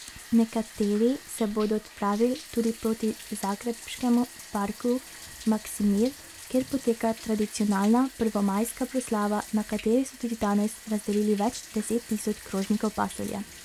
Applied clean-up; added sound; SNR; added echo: none; Bathtub (filling or washing); 17 dB; none.